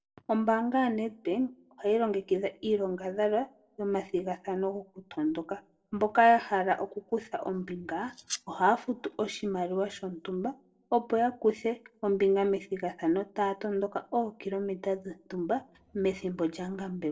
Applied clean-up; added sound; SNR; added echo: neural separator model SepFormer DNS4.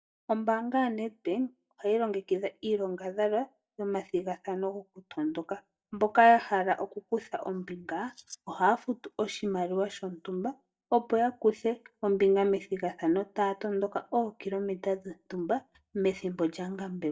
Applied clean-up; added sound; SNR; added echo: neural mask model DeepFilterNet 3.